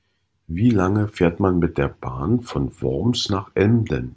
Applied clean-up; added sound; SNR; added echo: none; none; none; none.